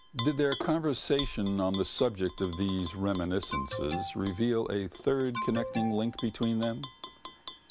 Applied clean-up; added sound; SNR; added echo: none; Alarm + Tap / Glass; 10 dB; none.